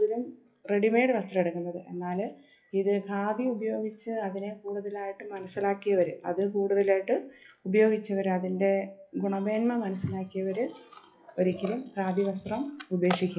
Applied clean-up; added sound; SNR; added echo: classical method WPE with log-MMSE.